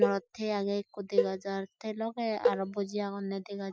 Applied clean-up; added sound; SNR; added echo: classical method Wiener filter.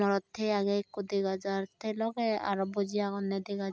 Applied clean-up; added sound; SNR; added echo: none; none; none; none.